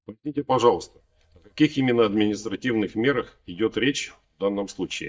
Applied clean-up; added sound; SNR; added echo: neural mask model DeepFilterNet 3.